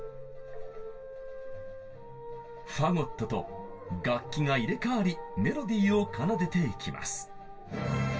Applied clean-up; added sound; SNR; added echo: none; none; none; reverberation time 0.1 s.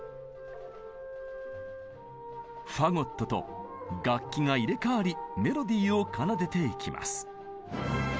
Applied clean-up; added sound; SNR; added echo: none; none; none; none.